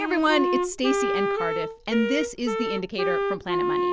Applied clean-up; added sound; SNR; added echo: none; Wind instrument, woodwind instrument; -1 dB; none.